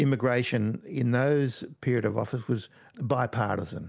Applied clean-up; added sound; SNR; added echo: none; none; none; none.